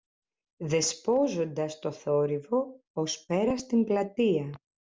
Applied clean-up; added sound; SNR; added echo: none; none; none; none.